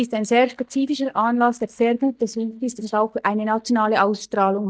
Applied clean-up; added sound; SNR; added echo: neural mask model DeepFilterNet 3.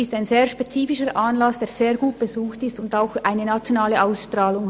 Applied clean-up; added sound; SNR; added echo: none; none; none; none.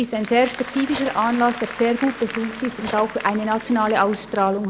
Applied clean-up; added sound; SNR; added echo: none; Cutlery, silverware + Applause; 13 dB; none.